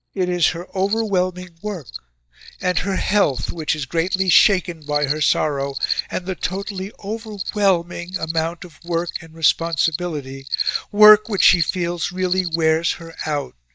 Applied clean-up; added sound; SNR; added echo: neural mask model DeepFilterNet 3.